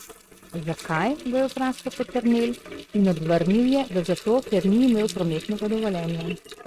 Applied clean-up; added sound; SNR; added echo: neural mask model RNNoise.